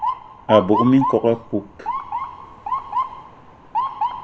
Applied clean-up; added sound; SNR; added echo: none; Motor vehicle (road) / Siren; 4 dB; none.